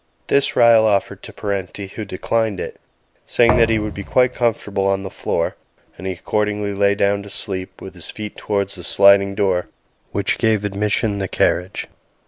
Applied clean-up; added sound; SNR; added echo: none; Thump, thud; 6 dB; none.